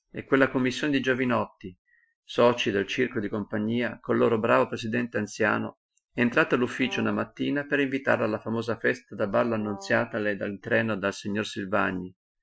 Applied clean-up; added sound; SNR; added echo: classical method Wiener filter.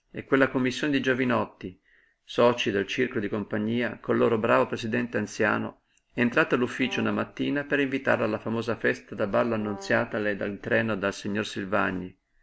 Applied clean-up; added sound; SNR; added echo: none; Brass instrument; 18 dB; none.